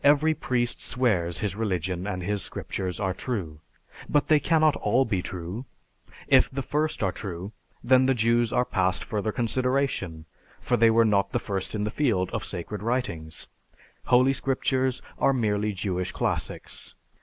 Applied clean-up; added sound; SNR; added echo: none; none; none; none.